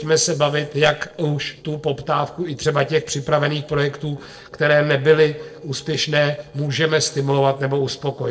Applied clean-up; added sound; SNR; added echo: neural separator model SepFormer DNS4.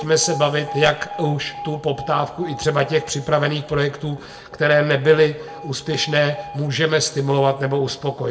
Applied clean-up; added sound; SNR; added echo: none; Alarm; 16 dB; reverberation time 0.5 s.